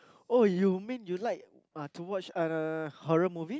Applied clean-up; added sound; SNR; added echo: none; none; none; none.